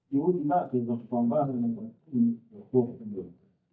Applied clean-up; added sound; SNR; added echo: neural mask model DeepFilterNet 3.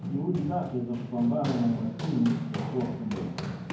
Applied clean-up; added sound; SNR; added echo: none; Run; 5 dB; reverberation time 0.9 s.